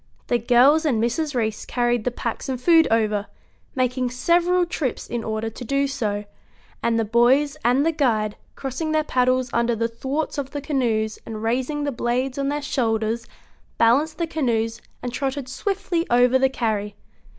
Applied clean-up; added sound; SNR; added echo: none; none; none; none.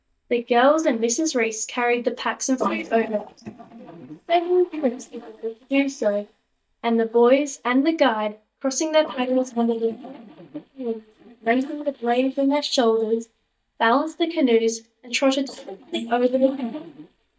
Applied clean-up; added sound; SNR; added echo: neural mask model DeepFilterNet 3.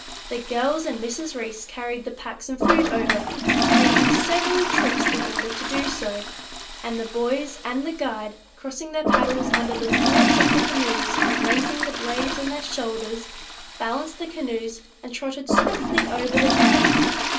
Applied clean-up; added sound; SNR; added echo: none; Toilet flush; -4 dB; reverberation time 0.3 s.